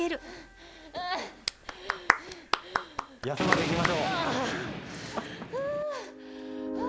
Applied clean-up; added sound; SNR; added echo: none; Thunder + Clapping; -2 dB; none.